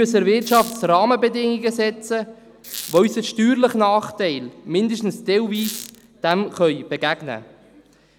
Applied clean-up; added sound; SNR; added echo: none; Squeak; 15 dB; none.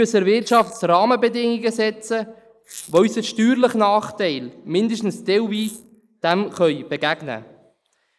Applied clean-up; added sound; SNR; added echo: neural mask model Resemble Enhance denoiser.